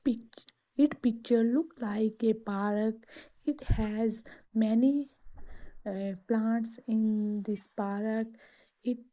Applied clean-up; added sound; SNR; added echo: neural mask model Resemble Enhance denoiser.